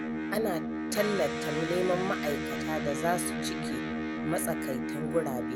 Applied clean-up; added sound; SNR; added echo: none; Electric guitar; 0 dB; none.